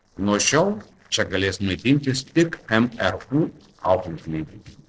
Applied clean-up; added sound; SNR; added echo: neural separator model SepFormer DNS4.